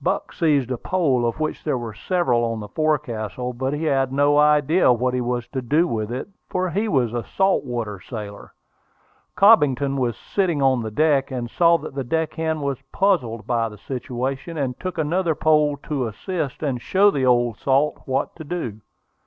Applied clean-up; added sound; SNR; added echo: none; none; none; none.